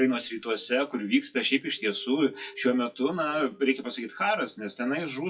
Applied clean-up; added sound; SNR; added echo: classical method WPE with log-MMSE.